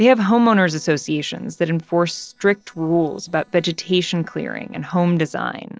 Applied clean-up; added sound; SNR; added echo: neural separator model SepFormer DNS4.